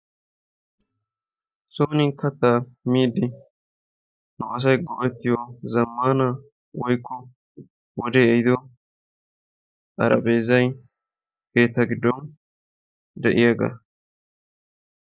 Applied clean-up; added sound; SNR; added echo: neural mask model DeepFilterNet 3.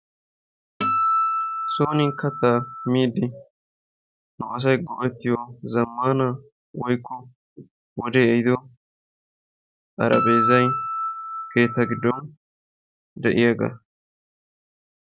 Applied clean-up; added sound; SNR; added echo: none; Acoustic guitar; 0 dB; none.